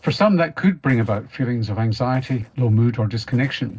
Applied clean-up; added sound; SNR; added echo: neural separator model SepFormer DNS4.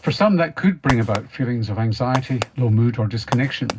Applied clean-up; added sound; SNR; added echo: none; Fireworks; 13 dB; reverberation time 0.4 s.